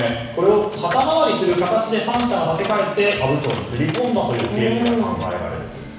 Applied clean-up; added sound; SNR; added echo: none; Coin (dropping); 15 dB; reverberation time 1.1 s.